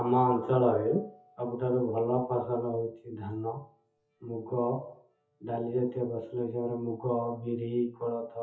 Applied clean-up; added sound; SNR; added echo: classical method WPE with log-MMSE.